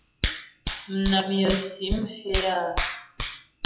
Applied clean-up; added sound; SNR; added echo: classical method WPE with log-MMSE.